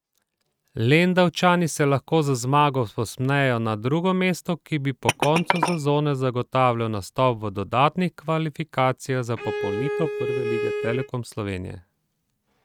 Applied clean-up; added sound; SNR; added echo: neural mask model RNNoise.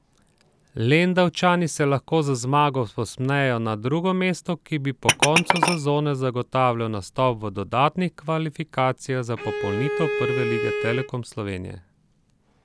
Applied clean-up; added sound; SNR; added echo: none; Glass + Bowed string instrument; 3 dB; none.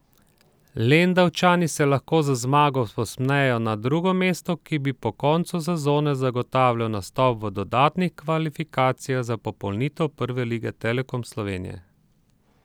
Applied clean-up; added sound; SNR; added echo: none; none; none; none.